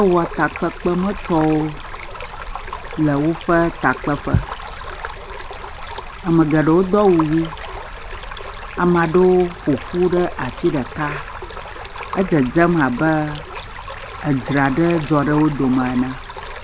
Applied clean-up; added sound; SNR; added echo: none; Stream; 11 dB; none.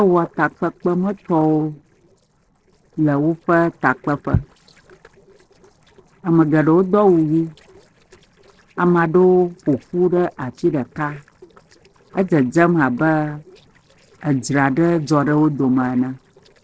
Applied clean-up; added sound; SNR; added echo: neural separator model SepFormer DNS4.